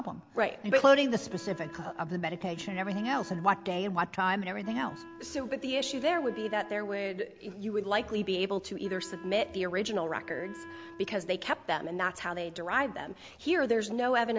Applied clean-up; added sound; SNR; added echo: none; Wind instrument, woodwind instrument; 17 dB; none.